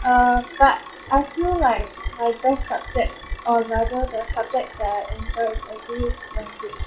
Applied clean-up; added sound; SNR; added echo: classical method WPE with log-MMSE.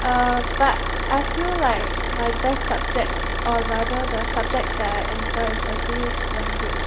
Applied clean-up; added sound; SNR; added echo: none; Idling / Car; -1 dB; reverberation time 0.6 s.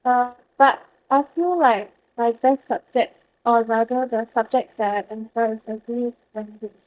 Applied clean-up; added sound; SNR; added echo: neural mask model DeepFilterNet 3.